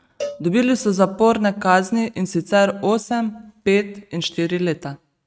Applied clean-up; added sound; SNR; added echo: neural mask model RNNoise.